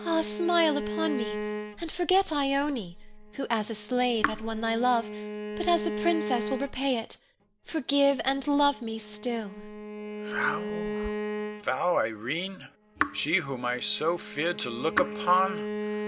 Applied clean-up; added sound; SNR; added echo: none; Bowed string instrument + Raindrop / Drip; 7 dB; none.